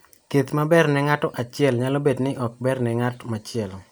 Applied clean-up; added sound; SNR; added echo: none; none; none; none.